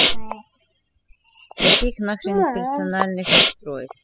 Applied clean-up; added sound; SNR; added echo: classical method spectral subtraction.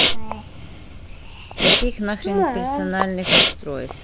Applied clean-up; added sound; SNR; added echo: none; Respiratory sounds; -1 dB; none.